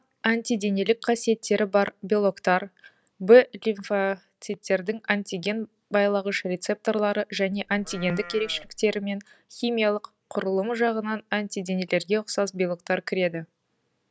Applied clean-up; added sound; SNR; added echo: none; Livestock, farm animals, working animals; 18 dB; none.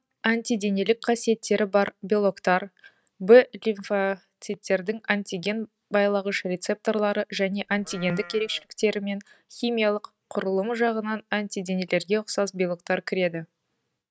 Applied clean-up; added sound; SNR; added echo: neural mask model RNNoise.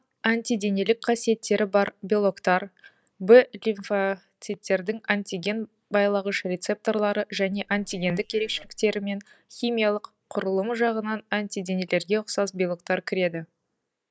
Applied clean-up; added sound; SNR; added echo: neural mask model Resemble Enhance denoiser.